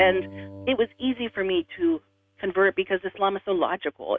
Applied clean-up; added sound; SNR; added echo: neural mask model RNNoise.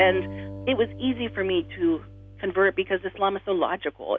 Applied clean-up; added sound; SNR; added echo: none; Acoustic guitar; 14 dB; none.